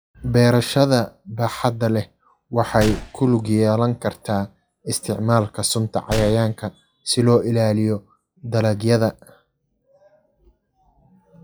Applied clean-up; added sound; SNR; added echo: classical method log-MMSE.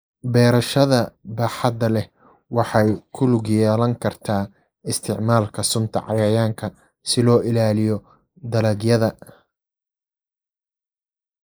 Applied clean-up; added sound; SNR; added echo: neural mask model Resemble Enhance denoiser.